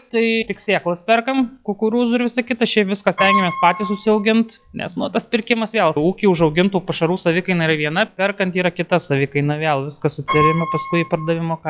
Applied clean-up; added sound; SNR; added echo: classical method log-MMSE.